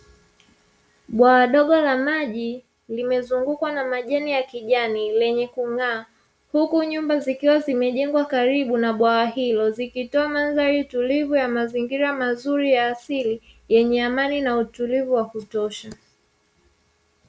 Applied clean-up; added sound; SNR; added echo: none; none; none; none.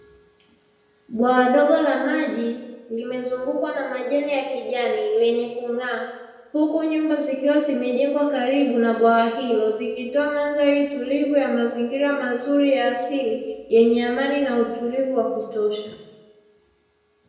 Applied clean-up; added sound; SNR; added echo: none; none; none; reverberation time 0.9 s.